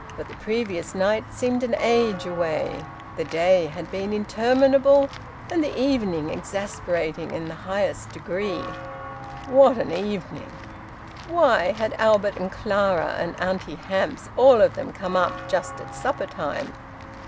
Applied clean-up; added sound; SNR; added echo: none; Walk, footsteps / Bell; 14 dB; none.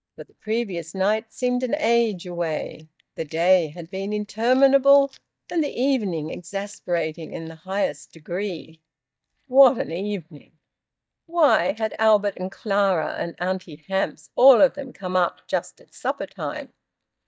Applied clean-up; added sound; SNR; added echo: neural mask model DeepFilterNet 3.